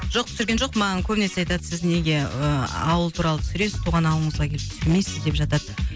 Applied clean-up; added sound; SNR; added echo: none; none; none; none.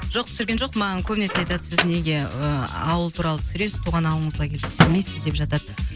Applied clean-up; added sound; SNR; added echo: none; Microwave oven; 5 dB; none.